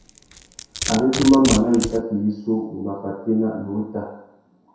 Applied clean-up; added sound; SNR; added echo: none; Domestic sounds, home sounds; 10 dB; reverberation time 0.7 s.